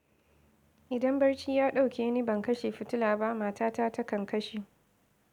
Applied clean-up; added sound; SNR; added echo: none; none; none; none.